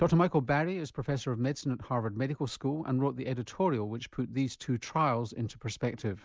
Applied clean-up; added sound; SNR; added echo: none; none; none; none.